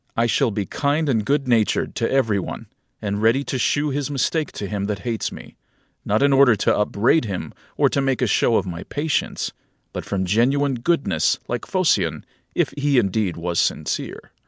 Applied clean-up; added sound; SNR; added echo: none; none; none; none.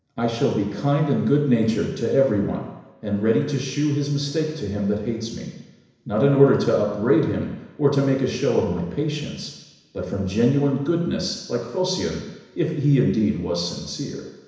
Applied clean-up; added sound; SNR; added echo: none; none; none; reverberation time 1.0 s.